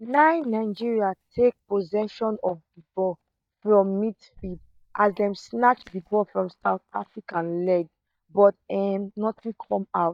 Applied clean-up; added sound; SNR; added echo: neural mask model DeepFilterNet 3.